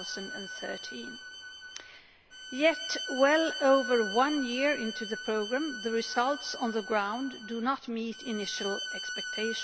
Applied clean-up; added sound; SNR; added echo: none; Bowed string instrument; 9 dB; none.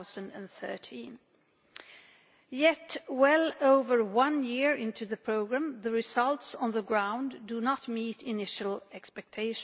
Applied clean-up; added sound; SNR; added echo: none; none; none; none.